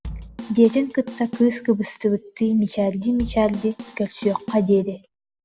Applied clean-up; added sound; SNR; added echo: none; Drum kit; 15 dB; none.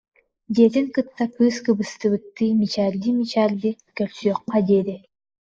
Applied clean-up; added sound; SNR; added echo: neural mask model Resemble Enhance denoiser.